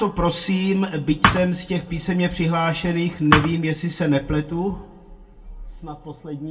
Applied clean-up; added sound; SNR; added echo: none; Thump, thud; -3 dB; reverberation time 0.2 s.